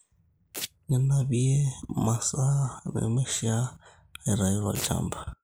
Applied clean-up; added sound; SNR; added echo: neural mask model Resemble Enhance denoiser.